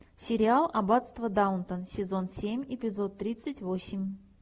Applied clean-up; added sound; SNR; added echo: none; none; none; none.